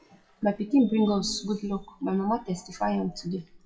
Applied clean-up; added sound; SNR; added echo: classical method WPE with log-MMSE.